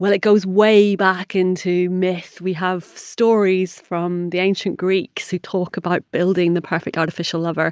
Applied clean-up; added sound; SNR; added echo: none; none; none; none.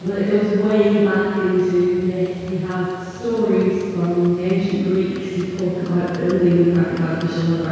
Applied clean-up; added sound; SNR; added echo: none; Livestock, farm animals, working animals; 19 dB; reverberation time 2.0 s.